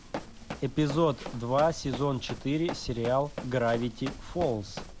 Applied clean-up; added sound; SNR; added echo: none; Run; 11 dB; none.